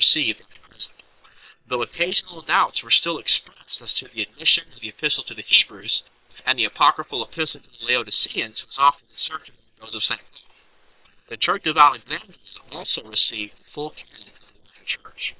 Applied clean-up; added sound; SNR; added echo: neural separator model SepFormer WHAM!.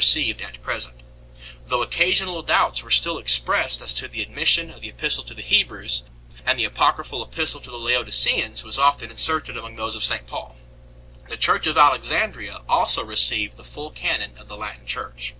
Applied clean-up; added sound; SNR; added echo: none; none; none; none.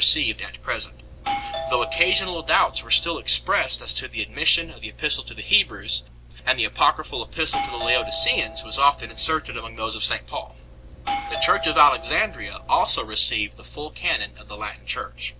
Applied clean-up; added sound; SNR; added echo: none; Doorbell; 8 dB; none.